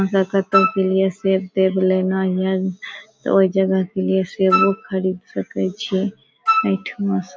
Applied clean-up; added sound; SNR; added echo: none; Wind instrument, woodwind instrument; 3 dB; none.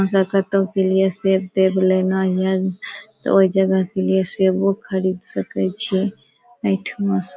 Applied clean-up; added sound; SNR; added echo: none; none; none; none.